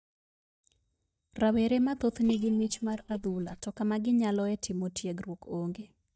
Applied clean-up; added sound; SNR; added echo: neural mask model DeepFilterNet 3.